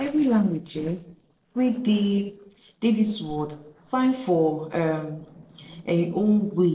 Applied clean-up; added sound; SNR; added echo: neural separator model SepFormer DNS4.